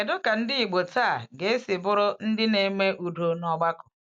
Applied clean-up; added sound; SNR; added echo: none; none; none; none.